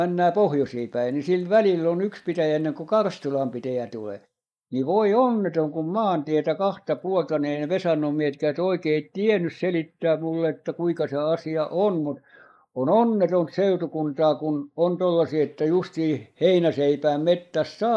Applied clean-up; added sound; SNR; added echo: neural mask model Resemble Enhance denoiser.